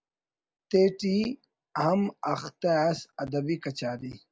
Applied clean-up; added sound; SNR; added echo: none; none; none; none.